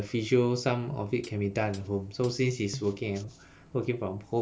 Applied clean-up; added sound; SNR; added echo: none; Hi-hat; 18 dB; none.